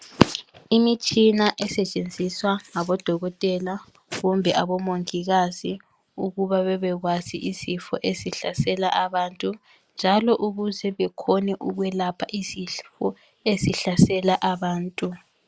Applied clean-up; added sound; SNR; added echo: none; none; none; none.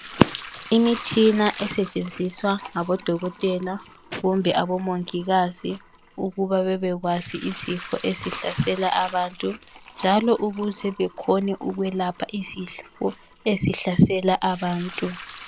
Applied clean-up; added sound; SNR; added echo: none; Sink (filling or washing) / Liquid; 17 dB; none.